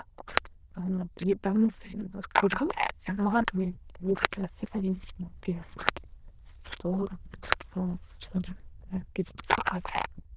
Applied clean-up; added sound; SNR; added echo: neural diffusion model UNIVERSE++.